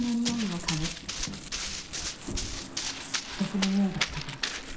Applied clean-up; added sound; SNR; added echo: none; Run; 2 dB; reverberation time 0.7 s.